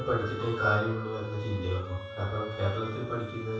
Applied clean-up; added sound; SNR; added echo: none; Bowed string instrument; 10 dB; reverberation time 0.7 s.